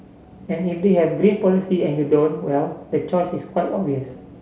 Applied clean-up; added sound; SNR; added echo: none; none; none; none.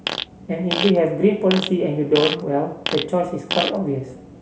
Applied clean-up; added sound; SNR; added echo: none; Fart; 7 dB; none.